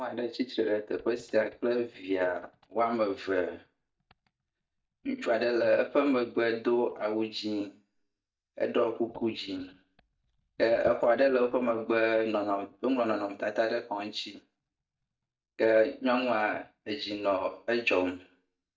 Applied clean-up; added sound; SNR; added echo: neural mask model DeepFilterNet 3.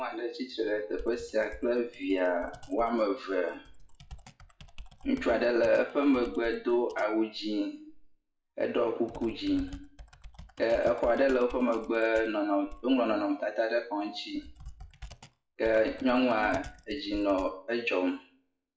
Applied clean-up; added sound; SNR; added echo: classical method WPE with log-MMSE.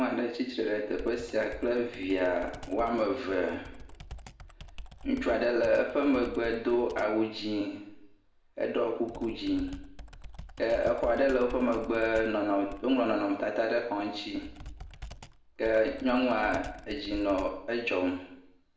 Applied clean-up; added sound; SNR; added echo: none; Computer keyboard; 16 dB; reverberation time 0.7 s.